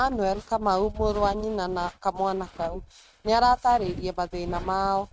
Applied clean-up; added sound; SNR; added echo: neural mask model RNNoise.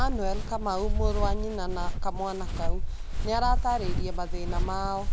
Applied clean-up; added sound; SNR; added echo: none; Walk, footsteps; -5 dB; none.